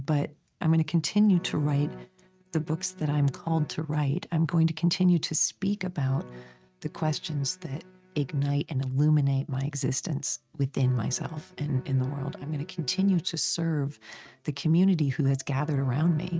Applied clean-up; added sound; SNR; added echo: neural mask model RNNoise.